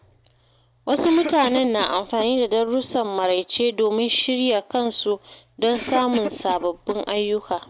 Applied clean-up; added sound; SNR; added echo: none; Cough; 14 dB; none.